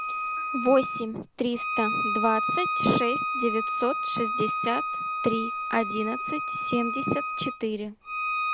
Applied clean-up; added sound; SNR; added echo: none; Bowed string instrument; 1 dB; none.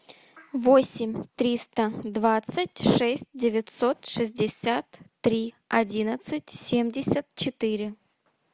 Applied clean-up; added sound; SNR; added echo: none; none; none; none.